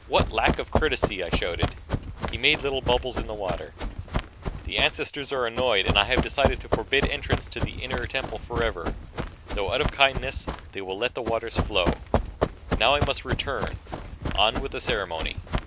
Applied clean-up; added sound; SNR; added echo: none; Run; 2 dB; none.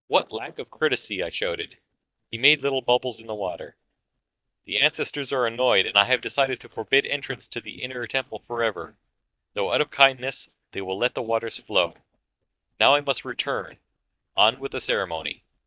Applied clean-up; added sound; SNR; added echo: neural mask model DeepFilterNet 3.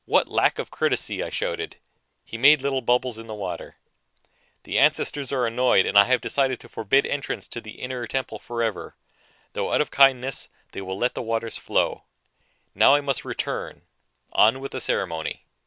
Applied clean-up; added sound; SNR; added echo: none; none; none; none.